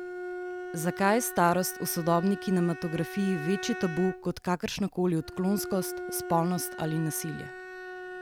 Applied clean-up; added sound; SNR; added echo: none; Bowed string instrument; 10 dB; none.